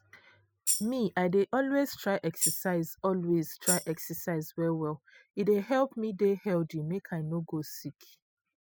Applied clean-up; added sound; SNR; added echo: classical method spectral subtraction.